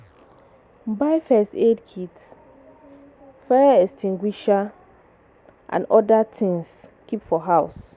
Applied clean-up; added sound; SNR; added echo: none; none; none; none.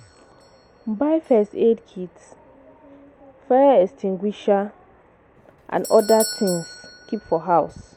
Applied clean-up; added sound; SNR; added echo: none; Doorbell; 18 dB; none.